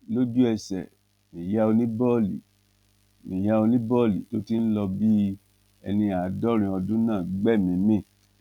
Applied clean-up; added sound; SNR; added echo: none; none; none; none.